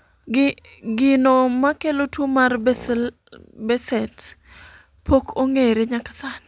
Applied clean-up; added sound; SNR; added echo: none; none; none; none.